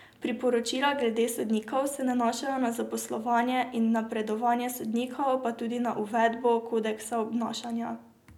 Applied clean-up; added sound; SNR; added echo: none; none; none; none.